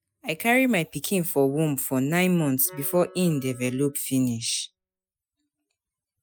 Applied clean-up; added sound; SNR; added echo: classical method Wiener filter.